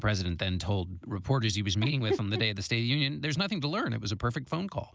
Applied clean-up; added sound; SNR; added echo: none; none; none; none.